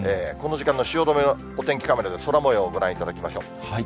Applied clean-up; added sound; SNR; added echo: none; none; none; none.